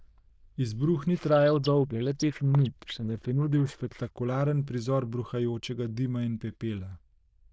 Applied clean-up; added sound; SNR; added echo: neural diffusion model UNIVERSE++.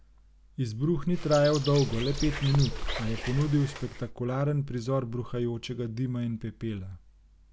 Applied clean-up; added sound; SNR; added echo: none; Bird; 6 dB; none.